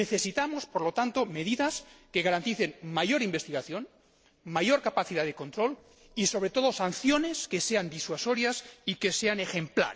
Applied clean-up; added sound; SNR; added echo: neural separator model SepFormer DNS4.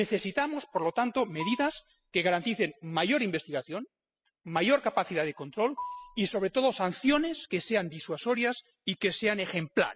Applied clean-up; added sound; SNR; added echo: classical method spectral subtraction.